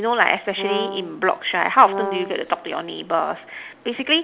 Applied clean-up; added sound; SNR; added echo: none; Brass instrument; 7 dB; none.